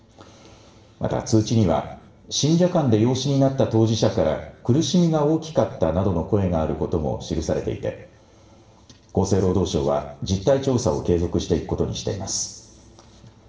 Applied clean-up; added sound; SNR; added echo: none; none; none; reverberation time 0.8 s.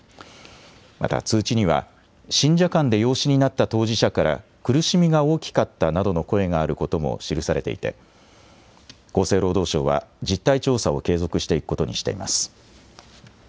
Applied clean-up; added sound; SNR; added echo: none; none; none; none.